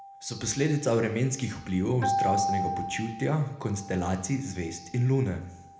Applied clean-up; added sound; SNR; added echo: none; Acoustic guitar; 6 dB; reverberation time 0.8 s.